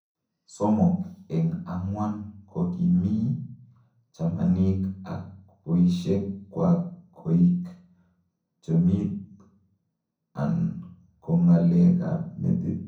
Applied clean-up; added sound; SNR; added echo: none; none; none; reverberation time 0.6 s.